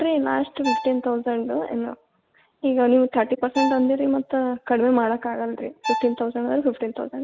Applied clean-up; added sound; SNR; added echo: none; Bowed string instrument; 9 dB; none.